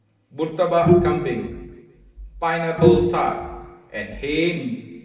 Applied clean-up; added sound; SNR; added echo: none; Bowed string instrument; -2 dB; reverberation time 1.0 s.